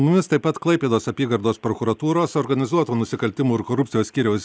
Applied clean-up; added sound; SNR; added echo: none; none; none; none.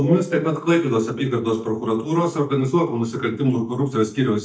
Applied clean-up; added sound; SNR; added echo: neural mask model DeepFilterNet 3.